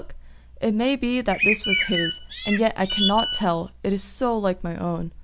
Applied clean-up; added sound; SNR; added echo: none; Telephone + Bird; 1 dB; none.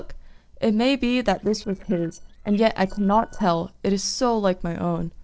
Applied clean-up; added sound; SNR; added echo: neural separator model SepFormer DNS4.